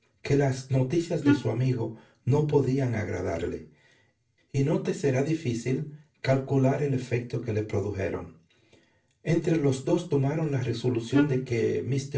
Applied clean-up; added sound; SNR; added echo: none; Wind instrument, woodwind instrument; 0 dB; reverberation time 0.3 s.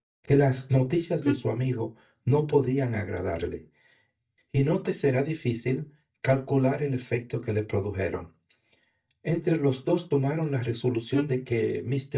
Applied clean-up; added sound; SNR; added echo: neural mask model DeepFilterNet 3.